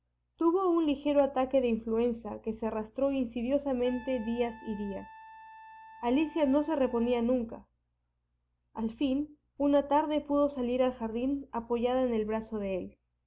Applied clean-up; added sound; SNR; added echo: none; Trumpet; 20 dB; none.